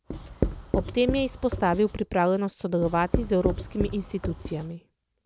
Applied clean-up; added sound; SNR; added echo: none; Writing; 4 dB; none.